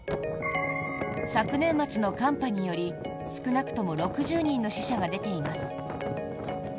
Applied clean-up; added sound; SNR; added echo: none; none; none; none.